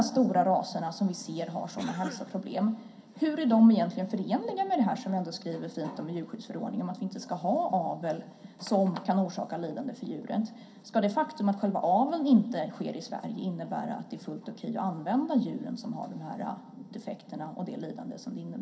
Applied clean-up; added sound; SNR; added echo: none; Cough; 15 dB; reverberation time 0.3 s.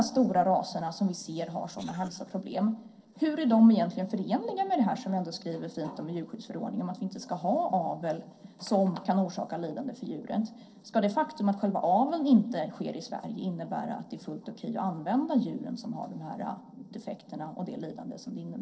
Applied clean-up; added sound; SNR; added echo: neural separator model SepFormer DNS4.